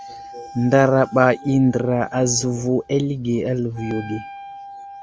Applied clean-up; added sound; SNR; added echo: none; Wind instrument, woodwind instrument; 19 dB; none.